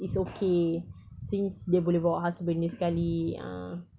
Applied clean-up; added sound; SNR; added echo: none; none; none; none.